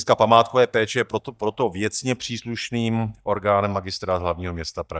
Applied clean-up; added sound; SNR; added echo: neural mask model DeepFilterNet 3.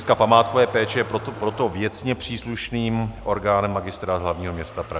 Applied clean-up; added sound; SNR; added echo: none; Motor vehicle (road); 17 dB; none.